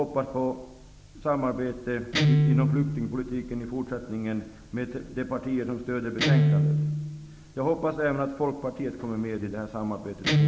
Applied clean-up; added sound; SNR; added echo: none; Guitar; -1 dB; none.